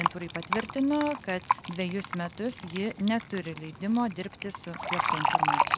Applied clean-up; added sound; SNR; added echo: none; Fill (with liquid); 0 dB; none.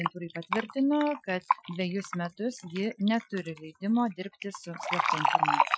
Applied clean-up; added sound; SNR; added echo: classical method Wiener filter.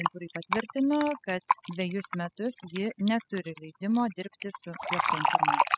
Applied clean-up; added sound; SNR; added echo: classical method spectral subtraction.